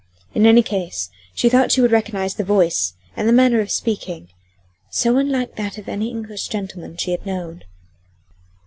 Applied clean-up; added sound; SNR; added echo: none; none; none; none.